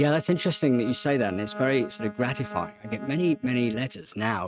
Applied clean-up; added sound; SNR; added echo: neural mask model RNNoise.